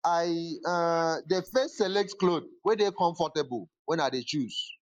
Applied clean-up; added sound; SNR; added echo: neural mask model Resemble Enhance denoiser.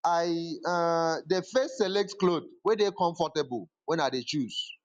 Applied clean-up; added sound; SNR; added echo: none; none; none; none.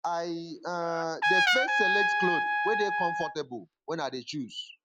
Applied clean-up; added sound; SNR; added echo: none; Trumpet; -5 dB; none.